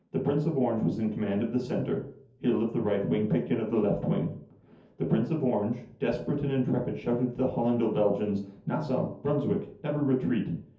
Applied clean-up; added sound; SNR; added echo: none; none; none; reverberation time 0.5 s.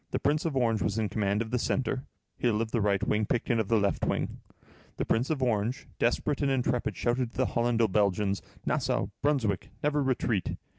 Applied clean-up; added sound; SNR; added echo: none; none; none; none.